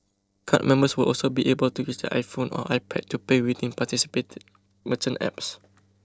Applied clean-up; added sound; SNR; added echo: neural separator model SepFormer DNS4.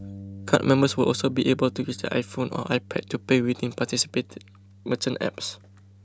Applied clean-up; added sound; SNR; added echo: none; Bass guitar; 18 dB; none.